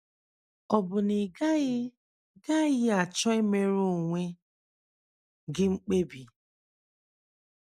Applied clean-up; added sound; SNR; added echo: none; none; none; none.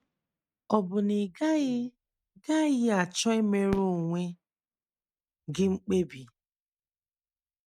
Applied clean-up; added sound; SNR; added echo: neural mask model RNNoise.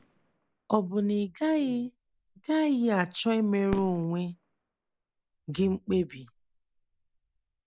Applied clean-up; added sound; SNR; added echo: none; Fireworks; 20 dB; none.